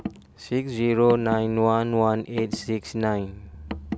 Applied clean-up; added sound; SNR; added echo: none; Car; 13 dB; none.